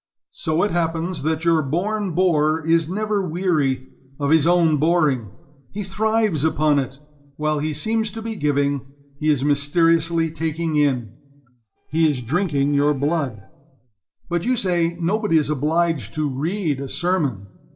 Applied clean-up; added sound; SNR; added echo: neural separator model SepFormer DNS4.